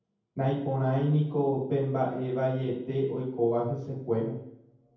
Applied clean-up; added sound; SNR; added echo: none; none; none; reverberation time 0.9 s.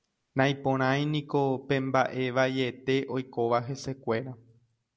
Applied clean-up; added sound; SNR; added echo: none; none; none; none.